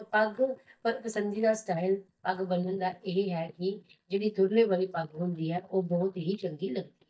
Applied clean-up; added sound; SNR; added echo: neural mask model DeepFilterNet 3.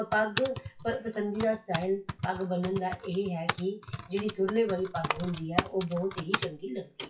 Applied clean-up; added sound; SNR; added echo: classical method WPE with log-MMSE.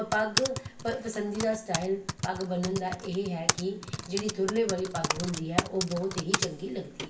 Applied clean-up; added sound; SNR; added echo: none; Typing; 3 dB; reverberation time 0.2 s.